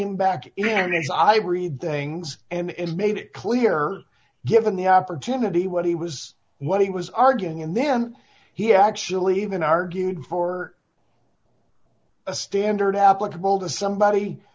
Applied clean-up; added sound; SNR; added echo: none; none; none; none.